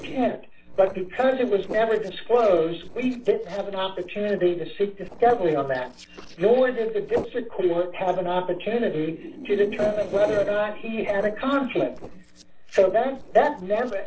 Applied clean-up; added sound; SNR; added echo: neural separator model SepFormer DNS4.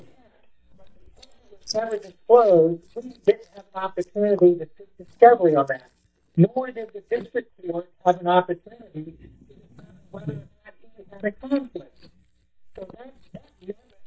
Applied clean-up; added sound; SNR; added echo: neural mask model DeepFilterNet 3.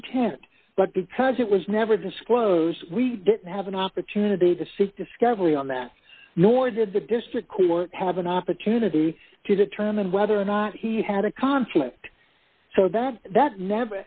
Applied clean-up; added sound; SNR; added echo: none; none; none; none.